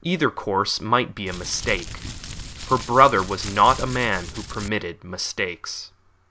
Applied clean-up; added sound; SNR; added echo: none; Crumpling, crinkling; 10 dB; none.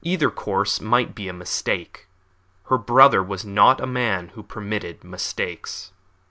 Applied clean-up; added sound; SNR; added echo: none; none; none; none.